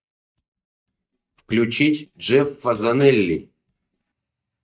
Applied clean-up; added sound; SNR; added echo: neural mask model DeepFilterNet 3.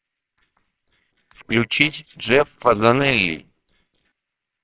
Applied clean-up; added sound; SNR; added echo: neural separator model SepFormer WHAMR!.